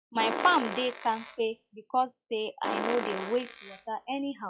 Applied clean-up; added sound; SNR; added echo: classical method log-MMSE.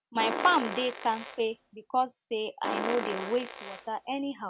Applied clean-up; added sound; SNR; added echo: none; Fart; 6 dB; none.